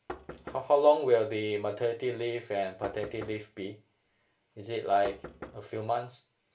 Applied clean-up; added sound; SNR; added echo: none; Knock; 17 dB; reverberation time 0.3 s.